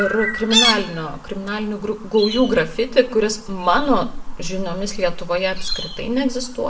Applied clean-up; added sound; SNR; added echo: none; Chirp, tweet; 7 dB; reverberation time 0.5 s.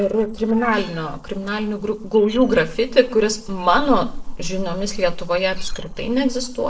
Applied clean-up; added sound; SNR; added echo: neural separator model SepFormer DNS4.